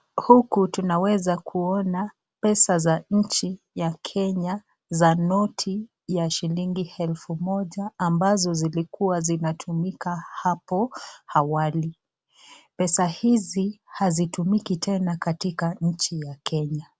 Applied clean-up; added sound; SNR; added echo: none; none; none; none.